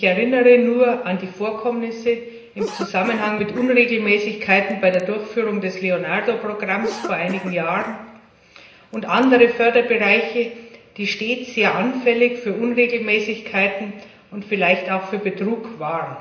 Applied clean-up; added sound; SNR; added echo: none; Cough; 15 dB; reverberation time 0.9 s.